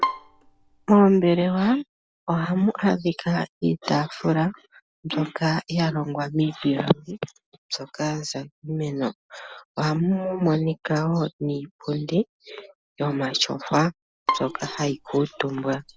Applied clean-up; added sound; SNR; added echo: none; Bowed string instrument; 8 dB; none.